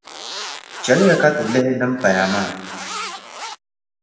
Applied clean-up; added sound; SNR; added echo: none; Zipper (clothing); 11 dB; reverberation time 1.3 s.